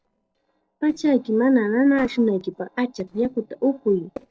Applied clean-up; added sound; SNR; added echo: neural separator model SepFormer DNS4.